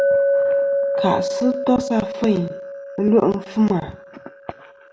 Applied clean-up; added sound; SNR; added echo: none; Chink, clink; 1 dB; none.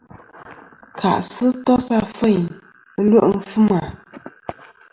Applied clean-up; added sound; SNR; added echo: none; none; none; none.